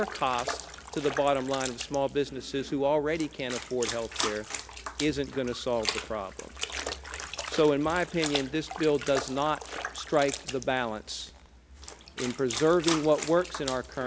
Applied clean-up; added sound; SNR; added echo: none; Trickle, dribble / Splash, splatter; 9 dB; none.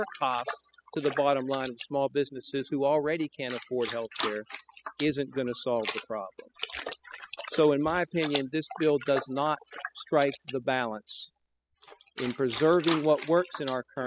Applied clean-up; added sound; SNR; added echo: classical method spectral subtraction.